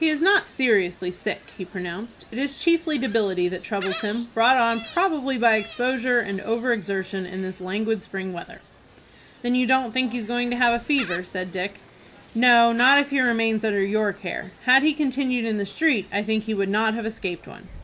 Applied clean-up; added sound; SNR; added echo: none; Gull, seagull; 18 dB; none.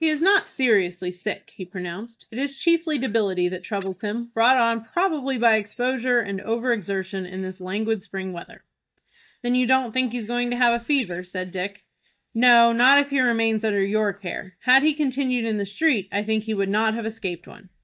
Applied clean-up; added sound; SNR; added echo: neural mask model DeepFilterNet 3.